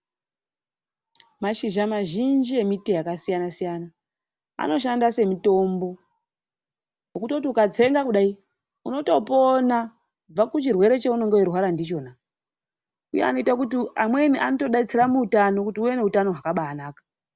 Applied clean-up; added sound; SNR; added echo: none; none; none; none.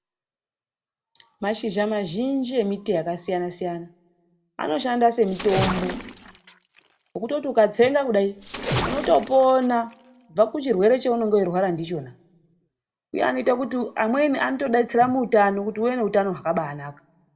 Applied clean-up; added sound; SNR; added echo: none; Splash, splatter; 7 dB; reverberation time 0.3 s.